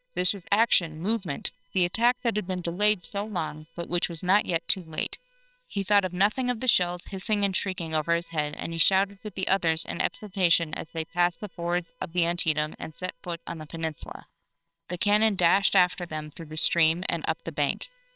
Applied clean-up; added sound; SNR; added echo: neural separator model SepFormer WHAMR!.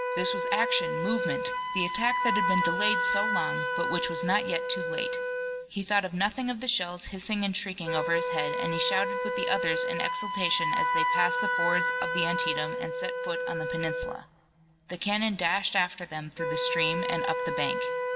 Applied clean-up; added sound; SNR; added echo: none; Wind instrument, woodwind instrument; -1 dB; reverberation time 0.6 s.